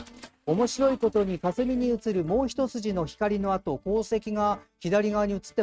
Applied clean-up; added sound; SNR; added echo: neural mask model RNNoise.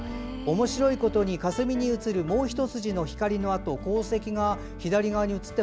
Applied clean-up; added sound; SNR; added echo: none; none; none; none.